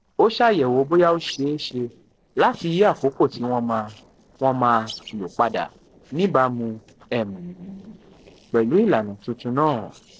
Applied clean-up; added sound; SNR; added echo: neural separator model SepFormer DNS4.